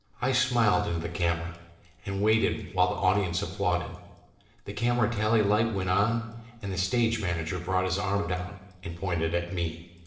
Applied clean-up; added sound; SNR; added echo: neural separator model SepFormer DNS4.